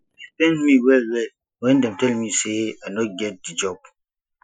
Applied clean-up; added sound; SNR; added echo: classical method Wiener filter.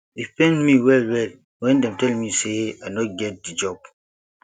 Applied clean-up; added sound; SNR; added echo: none; none; none; none.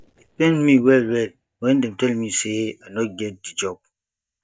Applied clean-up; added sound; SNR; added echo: neural mask model DeepFilterNet 3.